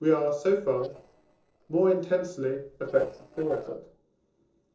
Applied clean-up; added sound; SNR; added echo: neural separator model SepFormer DNS4.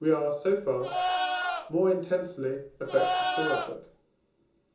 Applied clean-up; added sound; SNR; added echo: none; Livestock, farm animals, working animals; 2 dB; reverberation time 0.6 s.